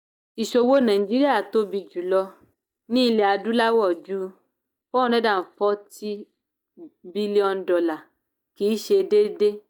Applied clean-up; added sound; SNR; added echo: neural mask model DeepFilterNet 3.